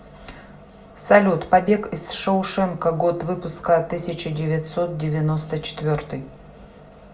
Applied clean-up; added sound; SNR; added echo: none; none; none; reverberation time 0.4 s.